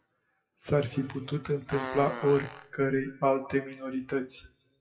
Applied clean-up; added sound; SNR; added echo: classical method WPE with log-MMSE.